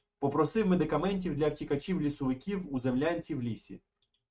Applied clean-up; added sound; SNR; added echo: neural mask model RNNoise.